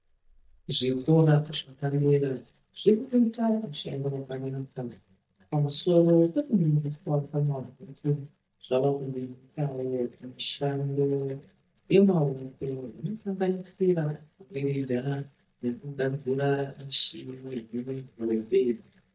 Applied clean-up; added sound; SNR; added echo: neural mask model DeepFilterNet 3.